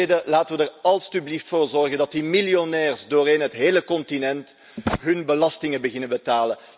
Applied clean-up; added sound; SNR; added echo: none; none; none; none.